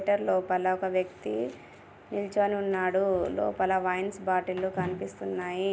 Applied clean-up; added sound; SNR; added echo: none; none; none; none.